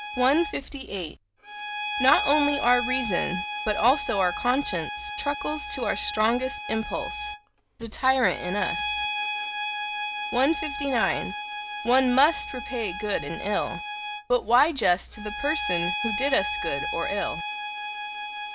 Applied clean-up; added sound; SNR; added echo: none; Bowed string instrument; 6 dB; none.